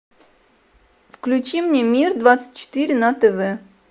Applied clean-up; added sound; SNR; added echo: none; none; none; none.